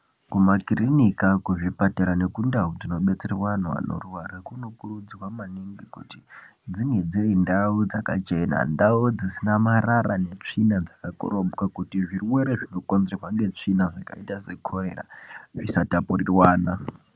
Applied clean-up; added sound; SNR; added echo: none; none; none; none.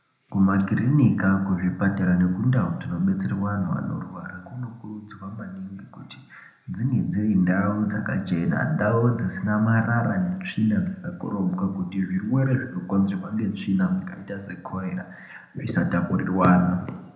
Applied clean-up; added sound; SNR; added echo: none; none; none; reverberation time 0.7 s.